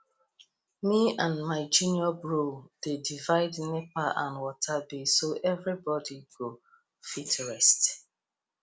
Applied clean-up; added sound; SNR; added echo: none; none; none; none.